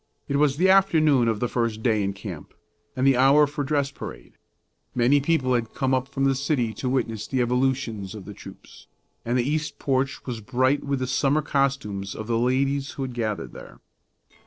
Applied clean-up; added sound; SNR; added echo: neural separator model SepFormer DNS4.